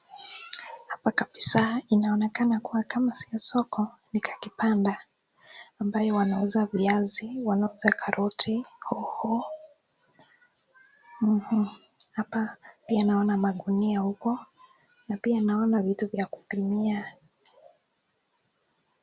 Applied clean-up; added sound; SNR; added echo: none; none; none; none.